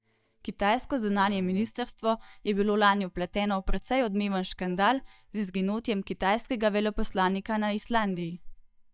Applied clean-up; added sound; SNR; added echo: neural mask model DeepFilterNet 3.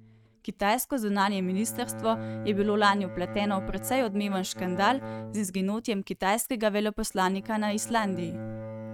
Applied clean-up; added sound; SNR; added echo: neural mask model RNNoise.